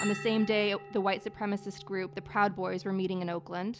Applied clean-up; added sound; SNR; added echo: none; Bell; 14 dB; none.